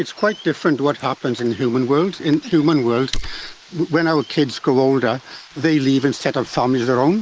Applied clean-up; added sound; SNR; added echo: neural mask model Resemble Enhance denoiser.